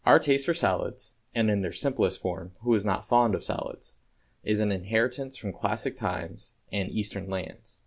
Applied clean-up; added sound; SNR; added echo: none; none; none; none.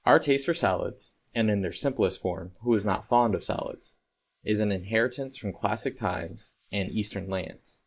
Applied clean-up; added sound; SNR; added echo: neural mask model Resemble Enhance denoiser.